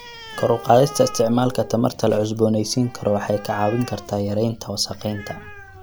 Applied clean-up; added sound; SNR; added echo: none; Animal; 17 dB; none.